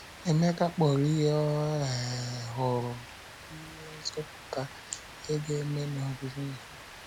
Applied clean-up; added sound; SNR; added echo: none; Rain; 16 dB; none.